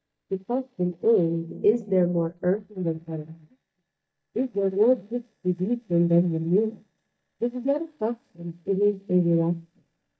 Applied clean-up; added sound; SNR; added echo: neural mask model DeepFilterNet 3.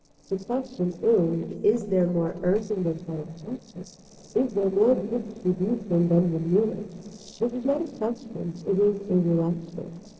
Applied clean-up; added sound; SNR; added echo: neural separator model SepFormer DNS4.